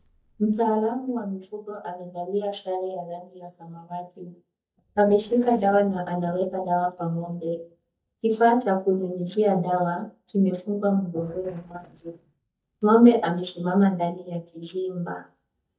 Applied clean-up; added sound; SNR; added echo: neural mask model DeepFilterNet 3.